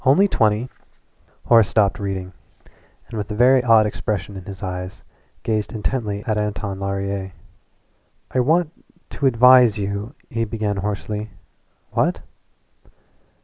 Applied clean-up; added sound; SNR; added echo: none; none; none; none.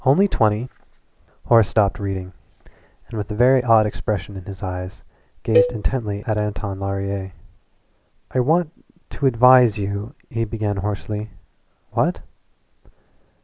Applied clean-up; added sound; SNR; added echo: none; Cowbell; 4 dB; none.